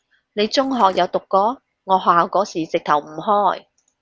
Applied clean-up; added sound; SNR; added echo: none; Skateboard; 20 dB; none.